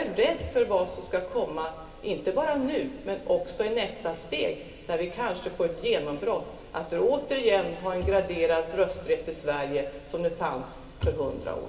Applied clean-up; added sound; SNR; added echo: none; none; none; reverberation time 2.6 s.